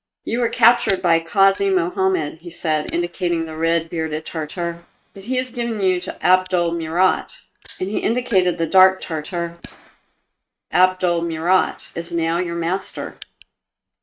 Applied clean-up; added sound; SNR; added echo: neural mask model RNNoise.